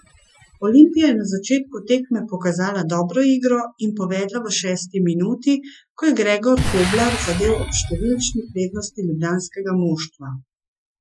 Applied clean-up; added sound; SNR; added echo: classical method Wiener filter.